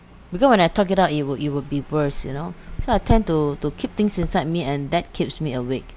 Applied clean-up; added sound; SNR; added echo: none; none; none; none.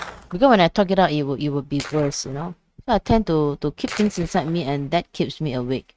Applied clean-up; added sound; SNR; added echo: neural mask model RNNoise.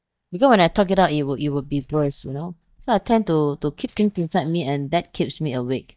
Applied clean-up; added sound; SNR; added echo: neural mask model DeepFilterNet 3.